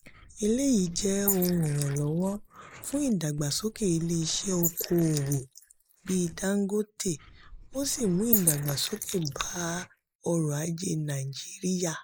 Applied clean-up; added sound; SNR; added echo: neural mask model Resemble Enhance denoiser.